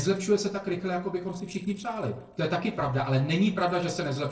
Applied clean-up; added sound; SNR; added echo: neural separator model SepFormer DNS4.